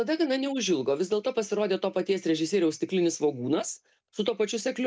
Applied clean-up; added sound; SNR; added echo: none; none; none; none.